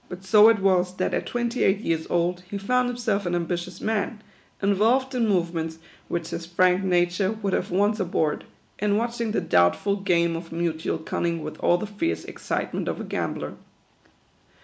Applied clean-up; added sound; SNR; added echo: none; none; none; none.